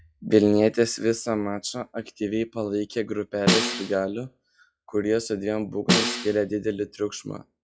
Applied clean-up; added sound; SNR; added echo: classical method log-MMSE.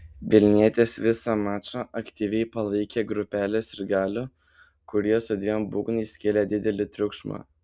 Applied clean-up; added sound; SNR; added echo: none; none; none; none.